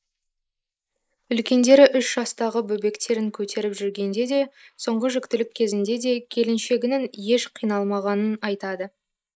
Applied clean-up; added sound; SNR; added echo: neural mask model Resemble Enhance denoiser.